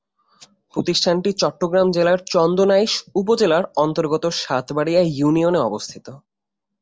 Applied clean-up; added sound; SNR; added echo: none; none; none; none.